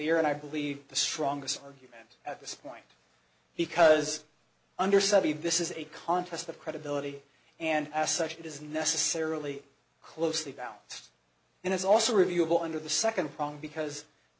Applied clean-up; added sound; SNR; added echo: none; none; none; none.